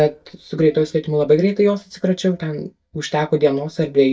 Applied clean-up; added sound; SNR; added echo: neural mask model DeepFilterNet 3.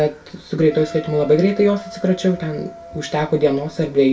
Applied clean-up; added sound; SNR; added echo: none; Wind instrument, woodwind instrument; 18 dB; reverberation time 0.2 s.